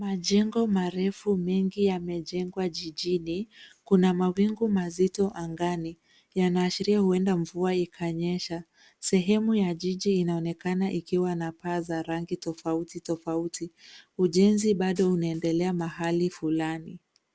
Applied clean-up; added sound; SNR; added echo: none; none; none; none.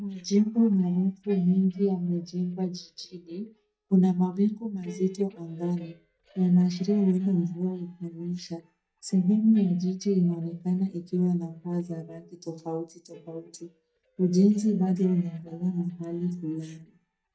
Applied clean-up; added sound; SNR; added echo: neural mask model DeepFilterNet 3.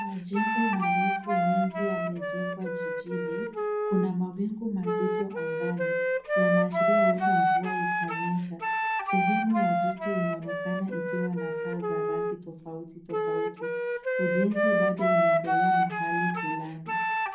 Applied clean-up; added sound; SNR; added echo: none; Wind instrument, woodwind instrument; -4 dB; reverberation time 0.5 s.